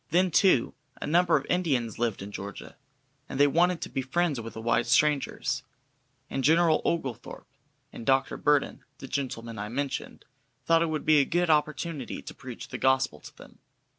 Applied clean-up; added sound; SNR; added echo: none; none; none; none.